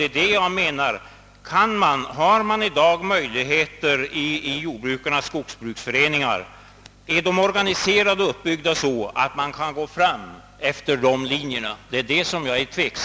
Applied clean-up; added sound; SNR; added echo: none; none; none; none.